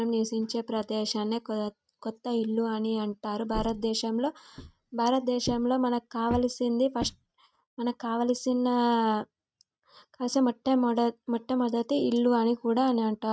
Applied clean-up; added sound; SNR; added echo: neural mask model RNNoise.